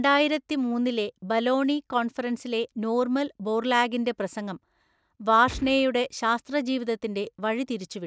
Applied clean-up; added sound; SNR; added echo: none; Gunshot, gunfire; 13 dB; none.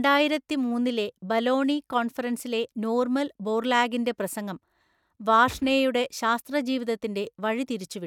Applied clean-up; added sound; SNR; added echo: neural mask model RNNoise.